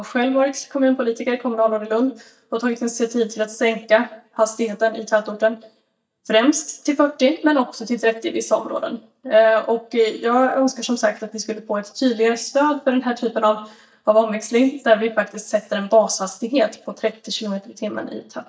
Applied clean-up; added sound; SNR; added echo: neural mask model DeepFilterNet 3.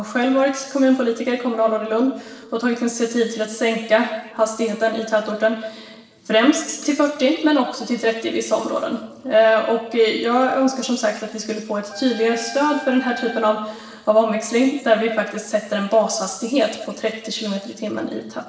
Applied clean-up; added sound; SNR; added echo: neural separator model SepFormer DNS4.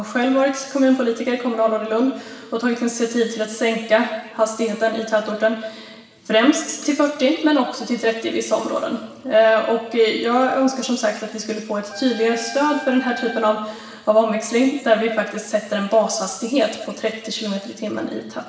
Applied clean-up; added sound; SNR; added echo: none; Wind instrument, woodwind instrument; 14 dB; reverberation time 1.3 s.